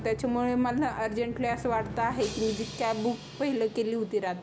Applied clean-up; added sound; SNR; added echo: none; Drum; 12 dB; none.